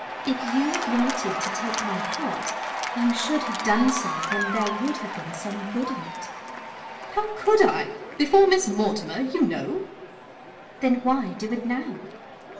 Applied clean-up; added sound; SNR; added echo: none; Applause / Cheering; 7 dB; reverberation time 0.7 s.